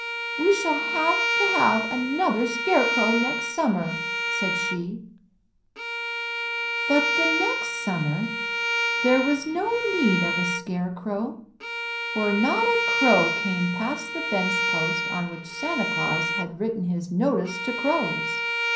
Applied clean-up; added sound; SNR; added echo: none; Bowed string instrument; 1 dB; reverberation time 0.6 s.